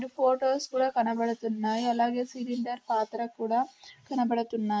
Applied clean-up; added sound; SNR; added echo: neural mask model Resemble Enhance denoiser.